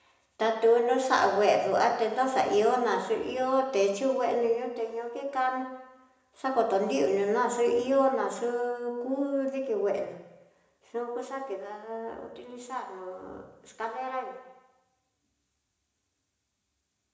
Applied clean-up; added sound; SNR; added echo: none; none; none; reverberation time 0.9 s.